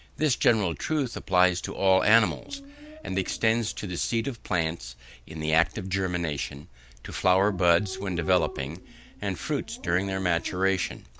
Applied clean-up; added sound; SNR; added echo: none; Dog; 18 dB; none.